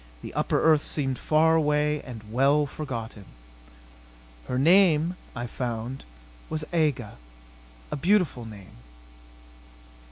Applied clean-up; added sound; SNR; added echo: none; none; none; none.